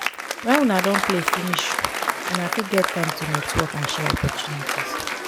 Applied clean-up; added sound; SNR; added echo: none; Applause; 0 dB; none.